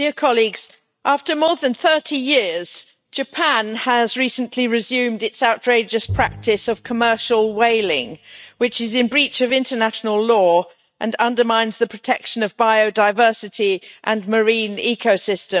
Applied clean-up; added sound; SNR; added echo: neural mask model RNNoise.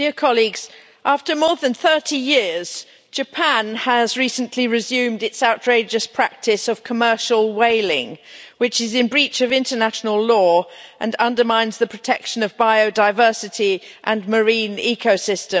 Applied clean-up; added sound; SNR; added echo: none; none; none; none.